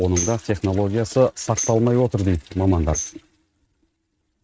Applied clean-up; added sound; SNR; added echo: neural mask model RNNoise.